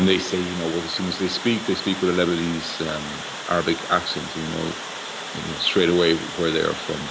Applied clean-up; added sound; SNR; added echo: none; Water; 9 dB; none.